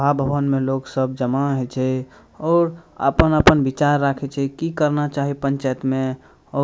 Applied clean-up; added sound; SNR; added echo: none; none; none; none.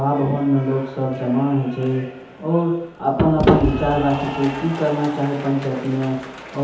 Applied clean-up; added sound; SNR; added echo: none; Applause / Cheering; 12 dB; reverberation time 0.8 s.